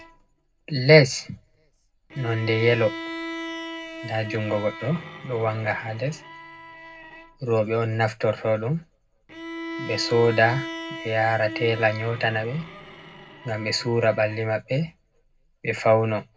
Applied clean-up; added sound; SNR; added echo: none; Bowed string instrument; 13 dB; reverberation time 0.3 s.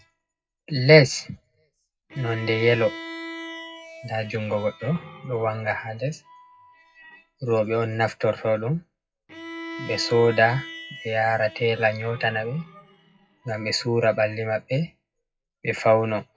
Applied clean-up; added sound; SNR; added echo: classical method WPE with log-MMSE.